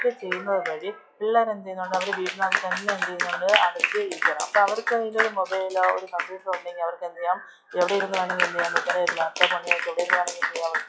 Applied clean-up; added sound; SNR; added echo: classical method log-MMSE.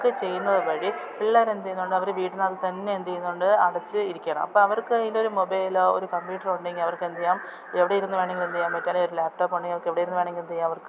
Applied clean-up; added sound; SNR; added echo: none; none; none; none.